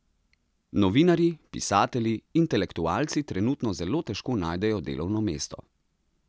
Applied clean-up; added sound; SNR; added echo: none; none; none; none.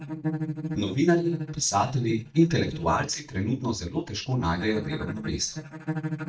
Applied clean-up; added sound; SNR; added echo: neural mask model DeepFilterNet 3.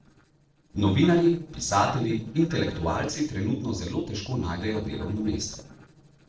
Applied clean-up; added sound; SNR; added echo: neural separator model SepFormer DNS4.